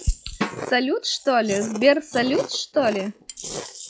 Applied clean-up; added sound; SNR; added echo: classical method log-MMSE.